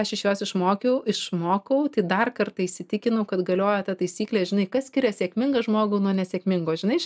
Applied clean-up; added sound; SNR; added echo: none; none; none; none.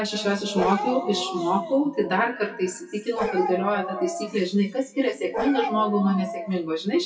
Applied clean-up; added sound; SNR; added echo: classical method WPE with log-MMSE.